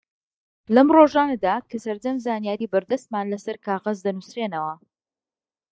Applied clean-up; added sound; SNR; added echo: neural mask model DeepFilterNet 3.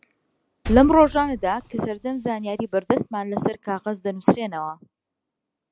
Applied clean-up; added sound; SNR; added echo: none; Liquid; 13 dB; none.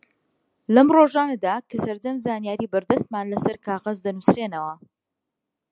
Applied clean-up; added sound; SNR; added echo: none; none; none; none.